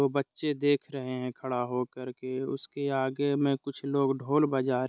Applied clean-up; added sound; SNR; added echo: none; none; none; none.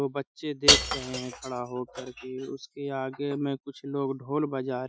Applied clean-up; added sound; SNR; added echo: classical method Wiener filter.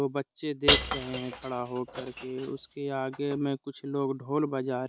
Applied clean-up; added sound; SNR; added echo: none; Shatter / Crushing; -3 dB; none.